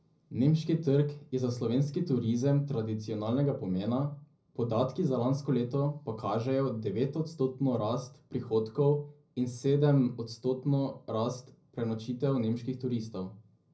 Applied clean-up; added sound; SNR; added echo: none; none; none; reverberation time 0.4 s.